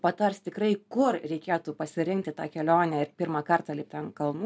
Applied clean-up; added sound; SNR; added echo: none; none; none; none.